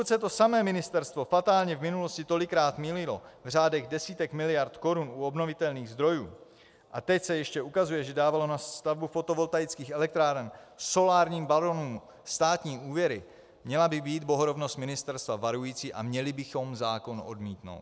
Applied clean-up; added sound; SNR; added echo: none; none; none; none.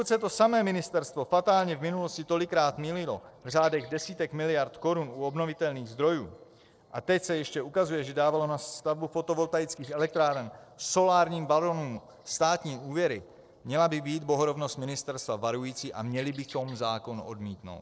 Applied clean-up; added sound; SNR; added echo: neural separator model SepFormer DNS4.